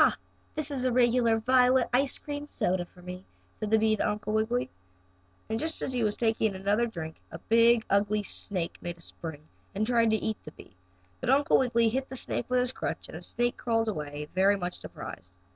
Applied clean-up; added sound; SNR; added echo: none; none; none; none.